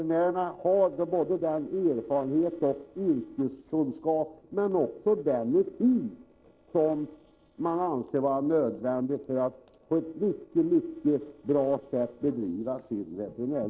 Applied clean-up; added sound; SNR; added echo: neural separator model SepFormer DNS4.